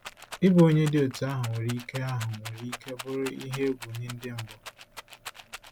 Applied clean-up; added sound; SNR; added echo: none; Rattle; 16 dB; none.